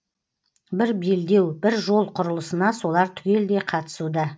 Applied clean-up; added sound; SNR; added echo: none; none; none; none.